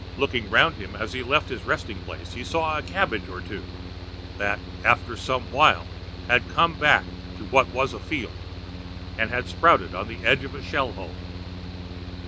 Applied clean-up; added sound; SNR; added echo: none; Mechanical fan; 9 dB; none.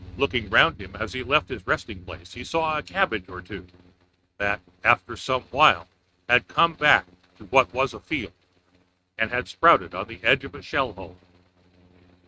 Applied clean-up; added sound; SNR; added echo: neural mask model RNNoise.